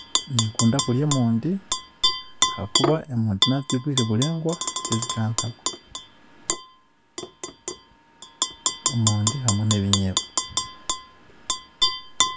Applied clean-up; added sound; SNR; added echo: none; Tap / Glass; 1 dB; none.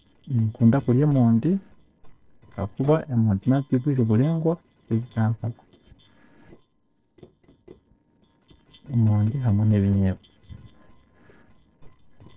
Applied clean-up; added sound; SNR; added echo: neural separator model SepFormer DNS4.